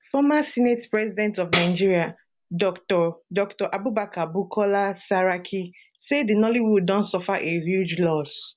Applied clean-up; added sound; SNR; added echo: none; Tambourine; 8 dB; none.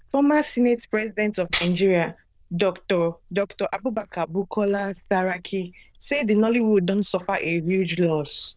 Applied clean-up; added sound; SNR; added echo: neural diffusion model UNIVERSE++.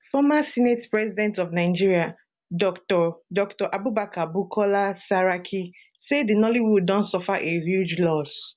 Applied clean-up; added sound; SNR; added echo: none; none; none; none.